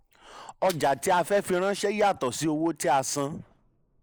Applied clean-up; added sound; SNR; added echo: neural mask model Resemble Enhance denoiser.